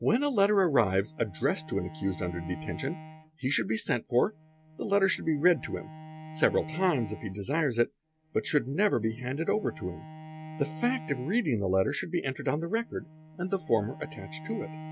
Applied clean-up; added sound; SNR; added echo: none; Bowed string instrument; 16 dB; none.